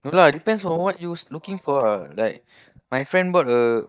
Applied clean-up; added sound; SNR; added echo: neural mask model DeepFilterNet 3.